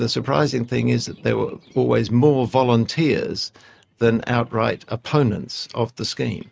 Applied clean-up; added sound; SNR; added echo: neural mask model RNNoise.